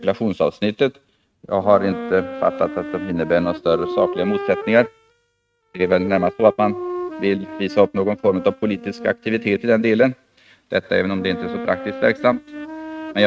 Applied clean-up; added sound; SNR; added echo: neural mask model RNNoise.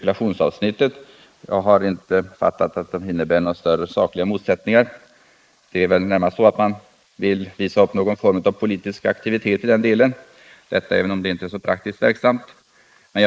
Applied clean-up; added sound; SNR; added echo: neural mask model Resemble Enhance denoiser.